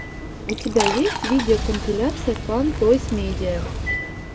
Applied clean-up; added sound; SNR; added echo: none; Engine + Liquid; 5 dB; none.